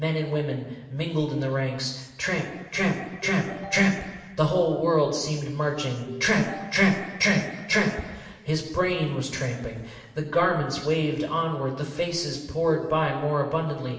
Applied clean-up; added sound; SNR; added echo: none; Ringtone; 15 dB; reverberation time 1.1 s.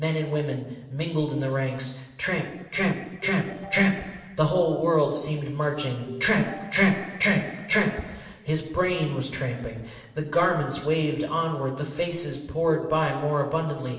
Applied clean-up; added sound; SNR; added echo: neural separator model SepFormer DNS4.